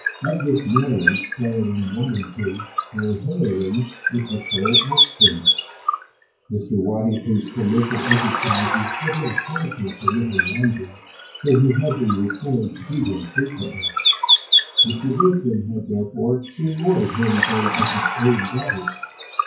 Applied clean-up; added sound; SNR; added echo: classical method WPE with log-MMSE.